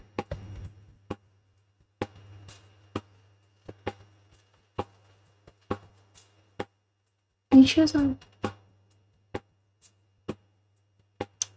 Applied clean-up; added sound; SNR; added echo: neural mask model RNNoise.